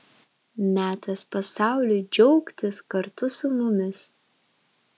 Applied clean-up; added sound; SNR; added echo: none; none; none; none.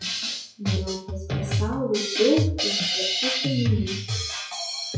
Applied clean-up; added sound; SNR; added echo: classical method WPE with log-MMSE.